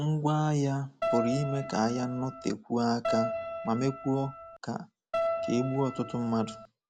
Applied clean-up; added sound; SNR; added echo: none; Keyboard (musical); 4 dB; none.